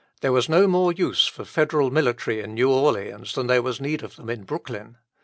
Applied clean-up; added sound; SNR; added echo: none; none; none; none.